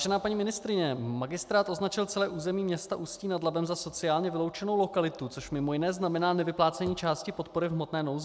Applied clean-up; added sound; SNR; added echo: none; none; none; none.